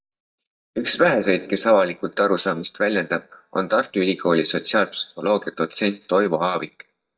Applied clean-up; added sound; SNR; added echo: neural mask model DeepFilterNet 3.